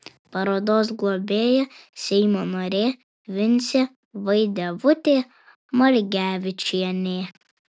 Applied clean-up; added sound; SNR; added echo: none; none; none; none.